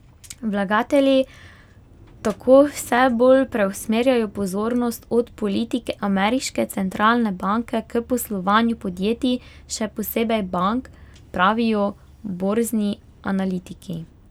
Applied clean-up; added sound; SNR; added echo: none; none; none; none.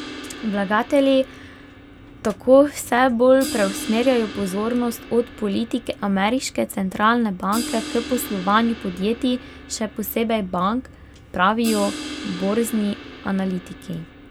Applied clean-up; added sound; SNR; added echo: none; Crash cymbal; 14 dB; none.